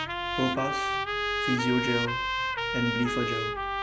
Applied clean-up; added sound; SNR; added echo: none; Trumpet; -2 dB; none.